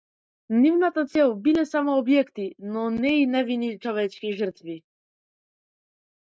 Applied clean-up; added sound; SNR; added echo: none; none; none; none.